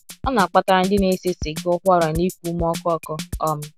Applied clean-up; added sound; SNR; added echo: none; Drum kit; 12 dB; none.